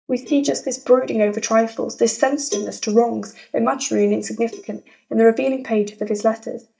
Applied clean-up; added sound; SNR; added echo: neural mask model DeepFilterNet 3.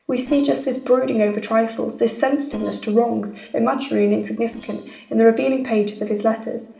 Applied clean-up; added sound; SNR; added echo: neural separator model SepFormer DNS4.